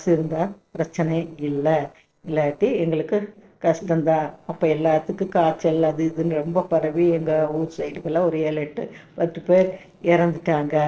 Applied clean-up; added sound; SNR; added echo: neural separator model SepFormer DNS4.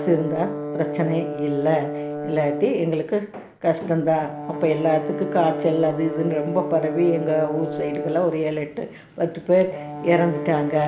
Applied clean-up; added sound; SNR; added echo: none; Brass instrument; 8 dB; reverberation time 0.6 s.